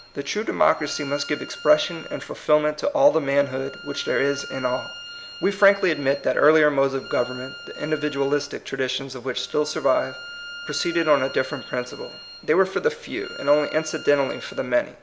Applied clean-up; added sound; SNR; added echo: none; Bowed string instrument; 16 dB; none.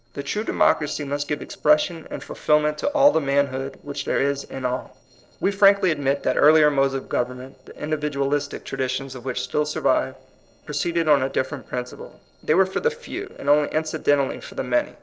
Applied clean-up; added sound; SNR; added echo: neural separator model SepFormer DNS4.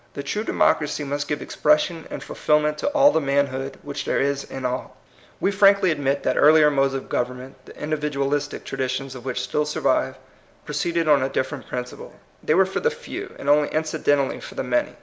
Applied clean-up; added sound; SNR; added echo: none; none; none; none.